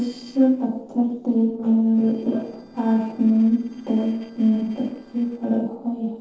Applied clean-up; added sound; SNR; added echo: neural separator model SepFormer DNS4.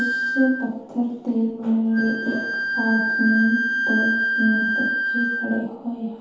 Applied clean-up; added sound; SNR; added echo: none; Wind instrument, woodwind instrument; 1 dB; reverberation time 0.8 s.